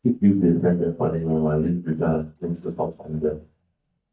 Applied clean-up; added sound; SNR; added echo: neural mask model DeepFilterNet 3.